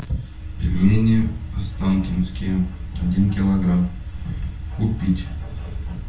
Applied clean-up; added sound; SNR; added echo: none; none; none; reverberation time 0.3 s.